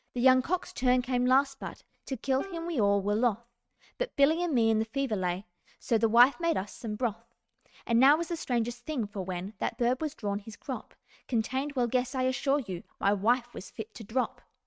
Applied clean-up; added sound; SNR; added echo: neural mask model RNNoise.